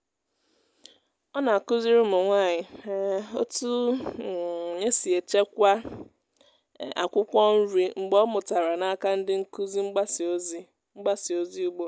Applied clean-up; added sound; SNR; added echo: none; none; none; none.